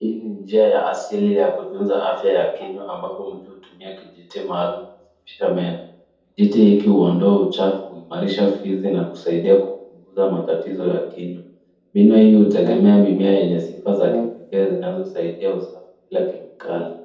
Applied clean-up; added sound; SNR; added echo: none; Brass instrument; 11 dB; reverberation time 0.7 s.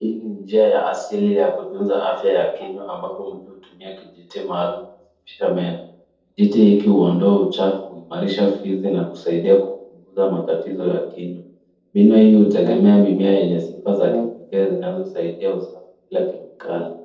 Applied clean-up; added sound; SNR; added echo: neural separator model SepFormer DNS4.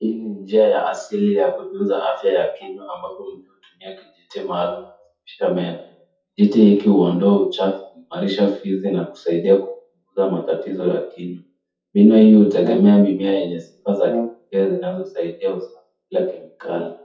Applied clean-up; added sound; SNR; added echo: classical method WPE with log-MMSE.